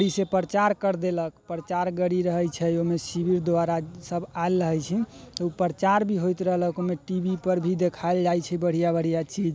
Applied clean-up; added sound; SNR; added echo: none; none; none; none.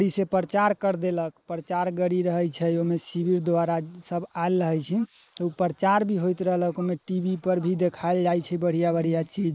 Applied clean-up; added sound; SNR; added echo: neural mask model Resemble Enhance denoiser.